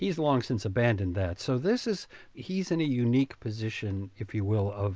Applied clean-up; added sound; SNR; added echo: none; none; none; none.